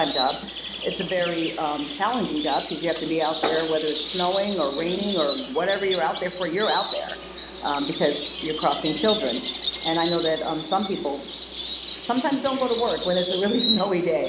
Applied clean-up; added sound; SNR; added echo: none; Insect; 6 dB; none.